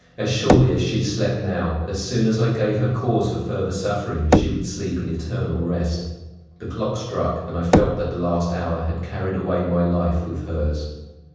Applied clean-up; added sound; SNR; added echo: none; Knock / Wood; 4 dB; reverberation time 1.1 s.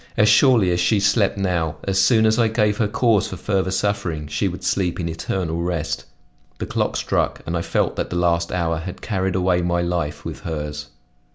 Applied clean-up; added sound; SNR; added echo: none; none; none; none.